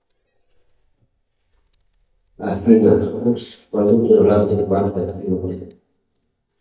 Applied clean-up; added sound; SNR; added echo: neural mask model DeepFilterNet 3.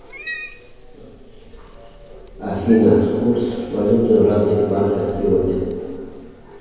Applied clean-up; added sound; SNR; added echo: none; Cat; 18 dB; reverberation time 2.2 s.